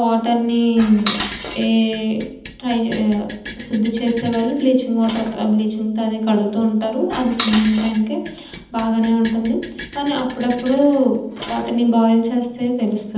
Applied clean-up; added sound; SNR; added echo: none; Dishes, pots, and pans; 15 dB; reverberation time 0.8 s.